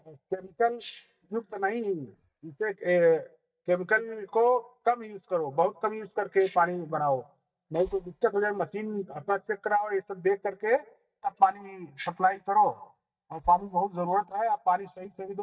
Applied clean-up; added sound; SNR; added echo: neural mask model DeepFilterNet 3.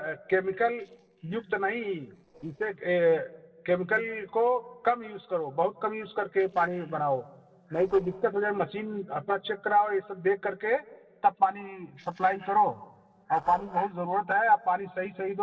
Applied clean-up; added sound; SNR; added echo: neural separator model SepFormer DNS4.